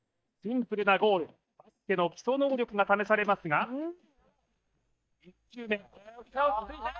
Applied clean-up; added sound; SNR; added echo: neural mask model DeepFilterNet 3.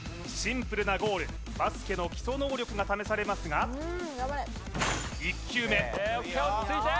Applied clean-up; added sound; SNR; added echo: none; none; none; none.